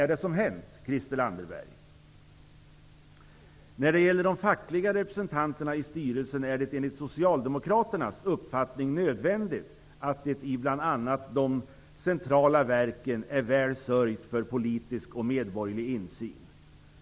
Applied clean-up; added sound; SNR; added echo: none; none; none; none.